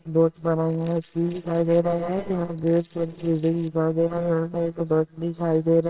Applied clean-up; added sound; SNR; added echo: neural separator model SepFormer WHAMR!.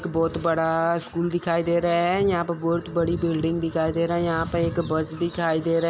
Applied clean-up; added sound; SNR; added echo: none; none; none; none.